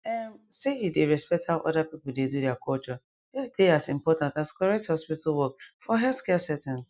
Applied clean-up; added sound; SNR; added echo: none; none; none; none.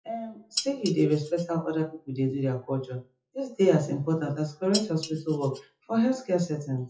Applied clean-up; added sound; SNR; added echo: classical method WPE with log-MMSE.